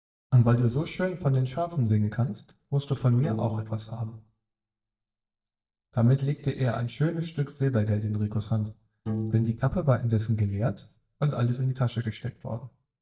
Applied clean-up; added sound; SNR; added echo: neural mask model DeepFilterNet 3.